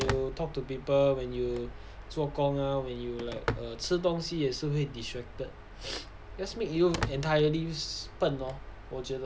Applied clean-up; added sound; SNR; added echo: none; Telephone; 10 dB; none.